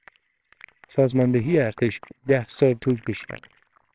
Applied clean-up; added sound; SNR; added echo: neural separator model SepFormer WHAMR!.